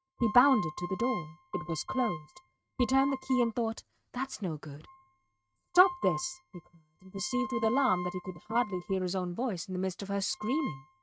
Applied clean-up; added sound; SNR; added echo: neural mask model RNNoise.